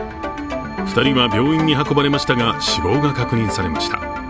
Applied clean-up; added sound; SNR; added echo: none; none; none; none.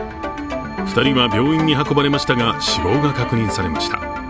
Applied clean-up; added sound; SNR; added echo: none; Squeak; 17 dB; none.